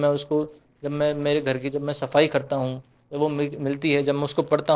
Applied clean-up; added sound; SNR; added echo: neural separator model SepFormer DNS4.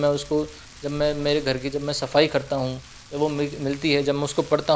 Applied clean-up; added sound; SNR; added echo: none; Rain; 19 dB; none.